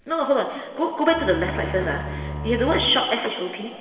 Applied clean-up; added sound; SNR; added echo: none; Bowed string instrument; 8 dB; reverberation time 2.5 s.